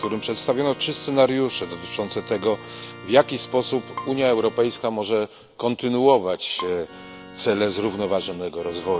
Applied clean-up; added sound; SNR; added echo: none; Bowed string instrument + Organ; 17 dB; none.